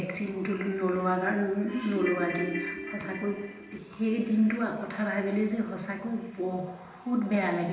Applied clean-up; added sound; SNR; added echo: none; Ringtone / Keyboard (musical); 6 dB; reverberation time 1.0 s.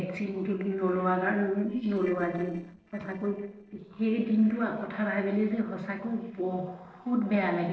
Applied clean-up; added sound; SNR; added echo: neural separator model SepFormer DNS4.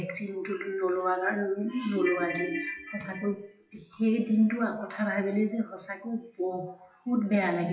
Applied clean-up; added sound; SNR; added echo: classical method WPE with log-MMSE.